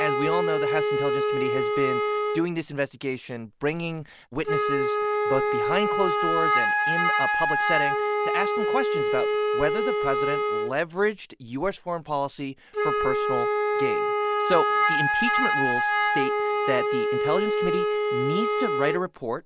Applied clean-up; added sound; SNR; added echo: none; Wind instrument, woodwind instrument; -4 dB; none.